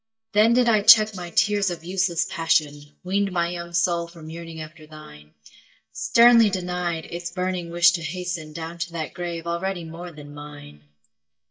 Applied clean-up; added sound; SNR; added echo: neural mask model DeepFilterNet 3.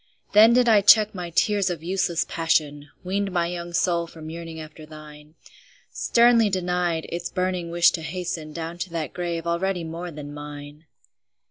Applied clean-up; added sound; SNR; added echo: none; none; none; none.